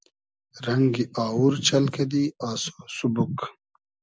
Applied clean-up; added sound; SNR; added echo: none; none; none; none.